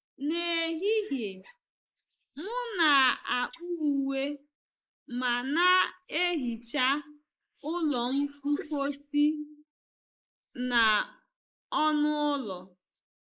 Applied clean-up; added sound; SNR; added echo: neural mask model Resemble Enhance denoiser.